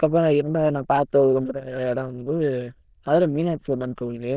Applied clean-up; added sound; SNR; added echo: neural diffusion model UNIVERSE++.